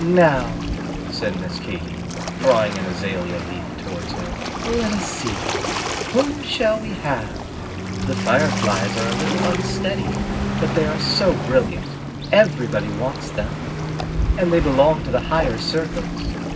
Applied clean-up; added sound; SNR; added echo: none; Waves, surf; 2 dB; reverberation time 0.4 s.